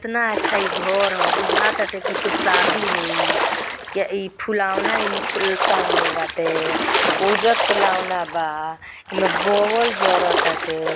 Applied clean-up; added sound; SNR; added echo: none; Splash, splatter; -1 dB; none.